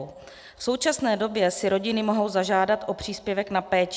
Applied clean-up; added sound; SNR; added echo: none; none; none; none.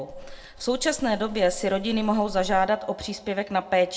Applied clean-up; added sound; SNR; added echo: none; Livestock, farm animals, working animals; 13 dB; reverberation time 0.4 s.